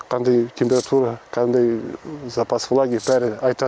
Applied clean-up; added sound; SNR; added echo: none; Cutlery, silverware; 19 dB; none.